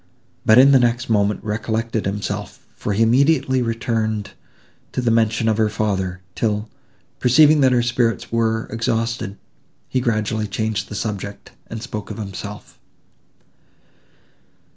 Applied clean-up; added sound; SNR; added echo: none; none; none; none.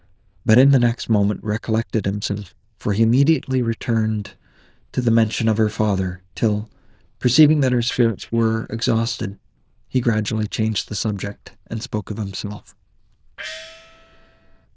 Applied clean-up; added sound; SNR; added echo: neural diffusion model UNIVERSE++.